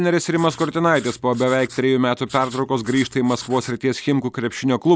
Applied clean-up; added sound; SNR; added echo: neural mask model Resemble Enhance denoiser.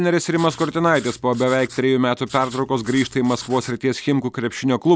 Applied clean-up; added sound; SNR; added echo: none; Writing; 20 dB; none.